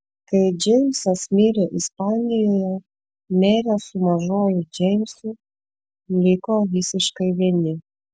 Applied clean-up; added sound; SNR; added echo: none; none; none; none.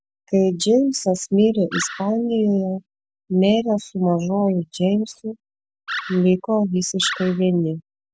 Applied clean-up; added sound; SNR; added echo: none; Animal; 12 dB; none.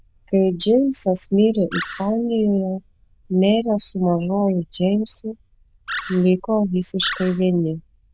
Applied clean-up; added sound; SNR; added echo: neural diffusion model UNIVERSE++.